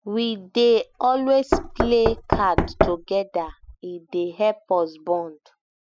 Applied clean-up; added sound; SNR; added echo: classical method spectral subtraction.